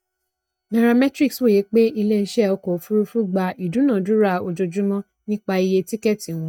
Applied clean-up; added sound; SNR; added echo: neural mask model DeepFilterNet 3.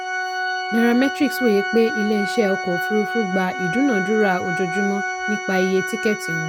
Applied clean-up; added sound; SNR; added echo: none; Organ; 4 dB; none.